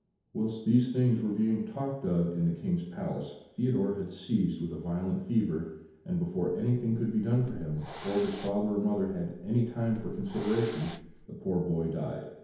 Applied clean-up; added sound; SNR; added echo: none; Hiss; 15 dB; reverberation time 1.0 s.